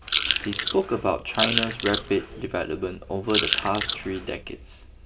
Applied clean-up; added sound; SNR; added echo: none; Chewing, mastication / Crushing; 0 dB; reverberation time 1.1 s.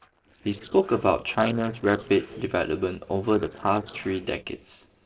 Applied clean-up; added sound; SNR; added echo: neural separator model SepFormer DNS4.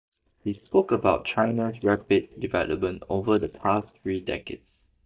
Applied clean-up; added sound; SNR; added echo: neural mask model DeepFilterNet 3.